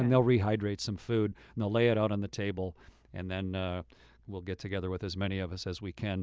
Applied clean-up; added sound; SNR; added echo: none; none; none; none.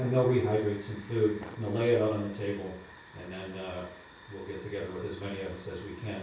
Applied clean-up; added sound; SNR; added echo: none; Hiss / Fire; 19 dB; reverberation time 0.6 s.